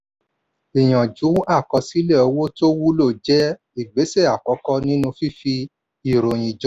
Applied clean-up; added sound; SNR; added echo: none; none; none; none.